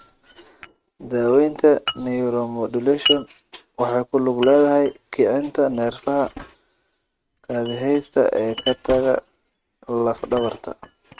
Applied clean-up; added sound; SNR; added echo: neural mask model RNNoise.